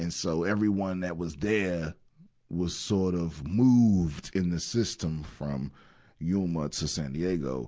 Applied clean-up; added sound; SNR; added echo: none; none; none; none.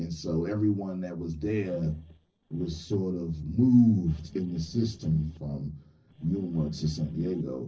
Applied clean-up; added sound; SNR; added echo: neural separator model SepFormer DNS4.